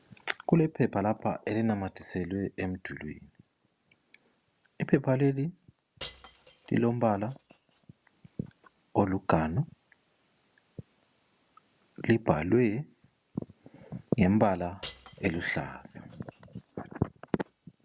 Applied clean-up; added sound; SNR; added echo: none; Shatter / Crushing; 18 dB; none.